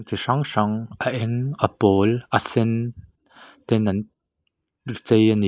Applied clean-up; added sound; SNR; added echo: neural mask model Resemble Enhance denoiser.